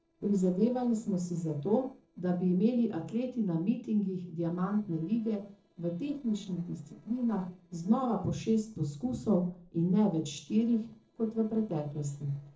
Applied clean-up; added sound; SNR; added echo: neural separator model SepFormer DNS4.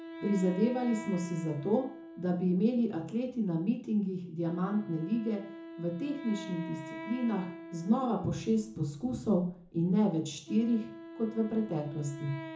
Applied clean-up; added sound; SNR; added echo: none; Wind instrument, woodwind instrument; 14 dB; reverberation time 0.6 s.